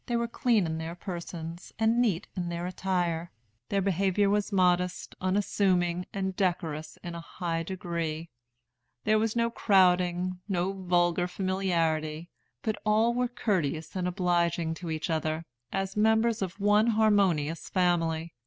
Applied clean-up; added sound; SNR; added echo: none; none; none; none.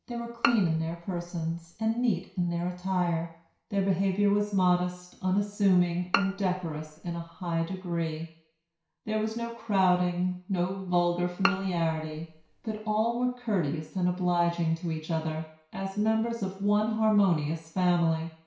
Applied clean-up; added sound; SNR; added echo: none; Bowed string instrument; 8 dB; reverberation time 0.6 s.